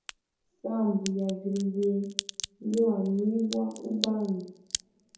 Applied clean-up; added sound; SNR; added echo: none; Crack; 11 dB; reverberation time 2.7 s.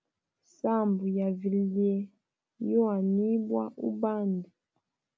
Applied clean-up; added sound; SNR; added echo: none; none; none; none.